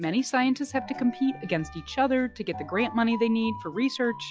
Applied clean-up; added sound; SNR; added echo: classical method log-MMSE.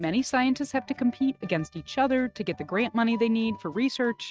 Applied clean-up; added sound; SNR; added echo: neural mask model RNNoise.